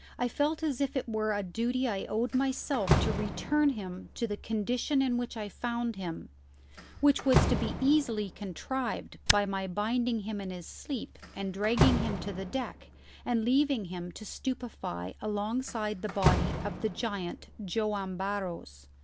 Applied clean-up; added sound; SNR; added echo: none; Slam + Tick; 5 dB; none.